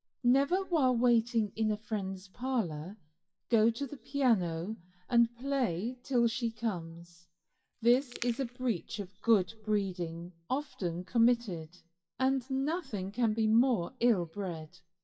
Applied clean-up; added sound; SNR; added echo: classical method WPE with log-MMSE.